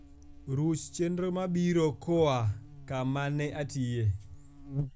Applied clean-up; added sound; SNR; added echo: none; Buzz; 14 dB; none.